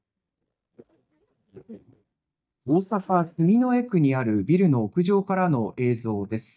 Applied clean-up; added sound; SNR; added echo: neural mask model DeepFilterNet 3.